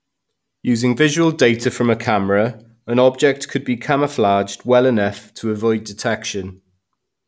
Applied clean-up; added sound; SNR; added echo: none; none; none; none.